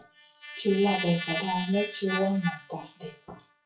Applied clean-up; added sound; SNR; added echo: classical method WPE with log-MMSE.